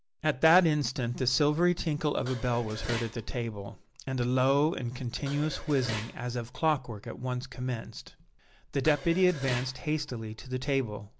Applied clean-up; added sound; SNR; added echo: none; Dishes, pots, and pans; 13 dB; none.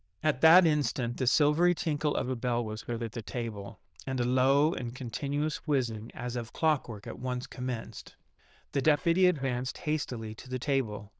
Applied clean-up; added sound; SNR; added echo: neural diffusion model UNIVERSE++.